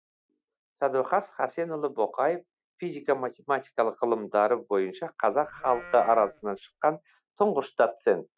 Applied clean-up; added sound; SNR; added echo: neural mask model RNNoise.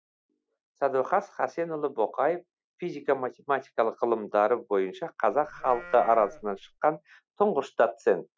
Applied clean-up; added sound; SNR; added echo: none; Livestock, farm animals, working animals; 18 dB; none.